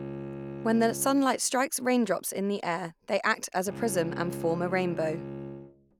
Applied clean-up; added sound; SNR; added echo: none; Bowed string instrument; 11 dB; none.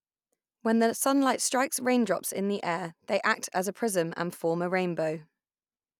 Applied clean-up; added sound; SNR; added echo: none; none; none; none.